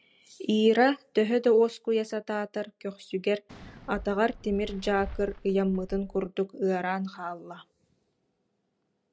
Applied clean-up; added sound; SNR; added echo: none; Fireworks; 15 dB; none.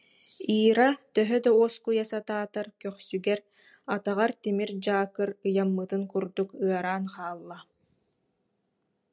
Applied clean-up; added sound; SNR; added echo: none; none; none; none.